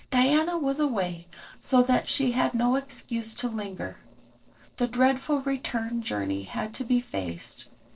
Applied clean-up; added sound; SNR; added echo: neural separator model SepFormer DNS4.